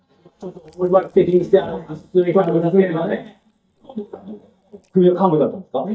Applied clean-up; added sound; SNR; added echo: neural mask model DeepFilterNet 3.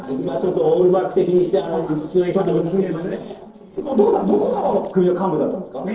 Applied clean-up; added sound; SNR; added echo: neural separator model SepFormer DNS4.